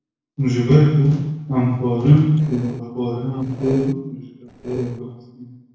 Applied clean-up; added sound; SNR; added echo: neural separator model SepFormer DNS4.